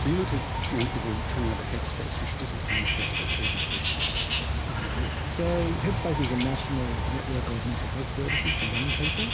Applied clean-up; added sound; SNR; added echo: none; Bird; -3 dB; none.